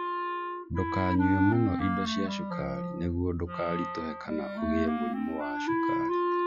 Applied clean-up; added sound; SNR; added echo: classical method log-MMSE.